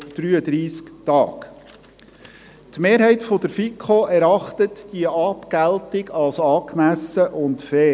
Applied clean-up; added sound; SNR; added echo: none; none; none; none.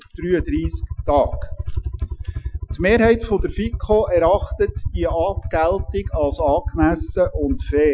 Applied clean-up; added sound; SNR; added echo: classical method Wiener filter.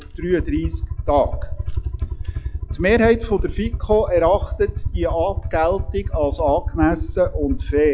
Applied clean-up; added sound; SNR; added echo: classical method log-MMSE.